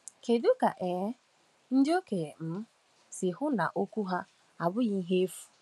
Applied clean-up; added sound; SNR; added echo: none; none; none; none.